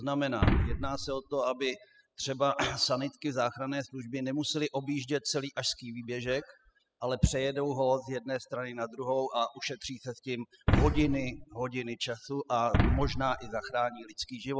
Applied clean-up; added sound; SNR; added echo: classical method spectral subtraction.